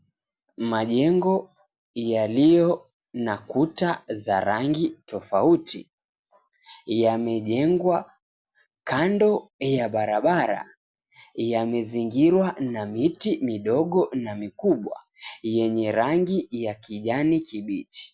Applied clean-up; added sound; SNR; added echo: none; none; none; none.